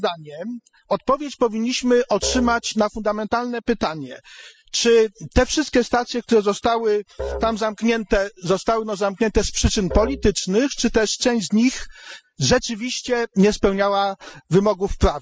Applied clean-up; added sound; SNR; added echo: classical method spectral subtraction.